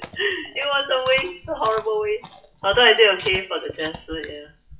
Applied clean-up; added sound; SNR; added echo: classical method WPE with log-MMSE.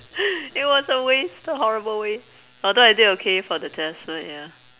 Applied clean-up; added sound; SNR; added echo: none; none; none; none.